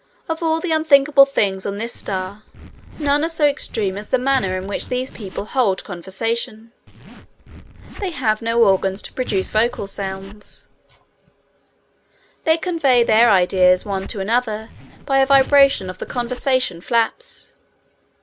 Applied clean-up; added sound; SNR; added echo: none; Zipper (clothing); 17 dB; none.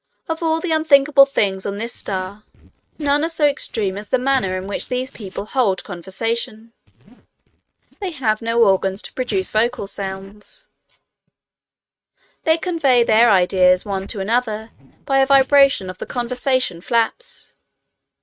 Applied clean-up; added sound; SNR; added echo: neural mask model RNNoise.